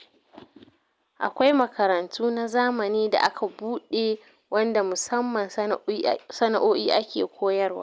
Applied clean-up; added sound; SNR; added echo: none; none; none; none.